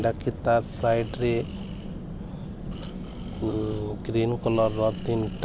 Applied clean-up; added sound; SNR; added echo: none; Breathing; 19 dB; none.